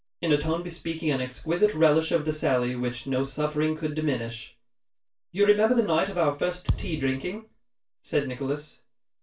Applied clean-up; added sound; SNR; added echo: none; Thump, thud; 5 dB; reverberation time 0.2 s.